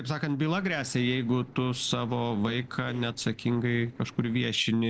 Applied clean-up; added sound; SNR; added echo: neural separator model SepFormer DNS4.